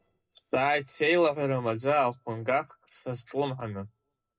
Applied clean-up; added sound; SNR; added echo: neural separator model SepFormer DNS4.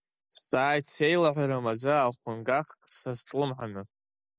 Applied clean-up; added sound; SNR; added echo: none; none; none; none.